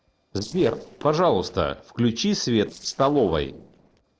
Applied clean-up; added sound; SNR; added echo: neural separator model SepFormer DNS4.